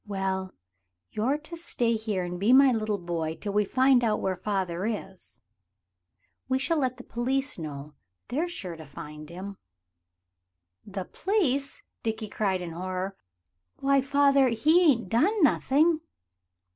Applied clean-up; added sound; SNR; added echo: none; none; none; none.